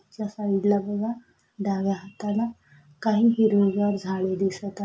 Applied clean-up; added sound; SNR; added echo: none; none; none; none.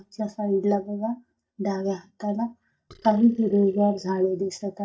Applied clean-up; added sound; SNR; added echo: neural mask model DeepFilterNet 3.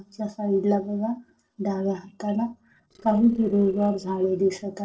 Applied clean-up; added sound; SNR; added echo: neural separator model SepFormer DNS4.